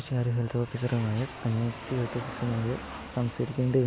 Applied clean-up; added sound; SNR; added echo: none; Aircraft; 13 dB; none.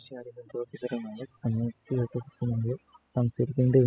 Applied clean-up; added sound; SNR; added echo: classical method spectral subtraction.